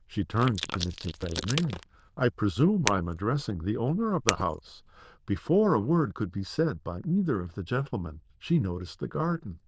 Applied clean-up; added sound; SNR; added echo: neural diffusion model UNIVERSE++.